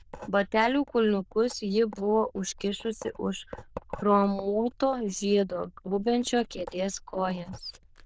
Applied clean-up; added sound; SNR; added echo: neural diffusion model UNIVERSE++.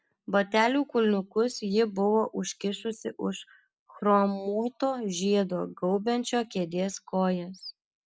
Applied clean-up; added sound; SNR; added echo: none; none; none; none.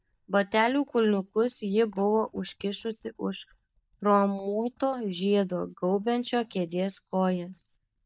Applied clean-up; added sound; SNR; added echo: neural mask model DeepFilterNet 3.